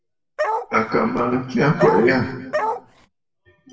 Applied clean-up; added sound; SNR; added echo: none; Bark; 3 dB; reverberation time 0.8 s.